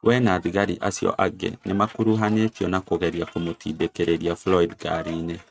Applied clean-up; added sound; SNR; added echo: neural mask model RNNoise.